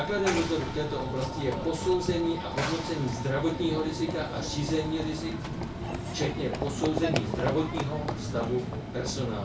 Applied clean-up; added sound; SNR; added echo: none; Run / Train; 3 dB; reverberation time 0.2 s.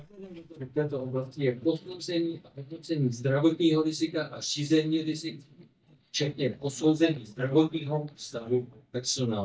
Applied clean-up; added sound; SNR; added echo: neural mask model DeepFilterNet 3.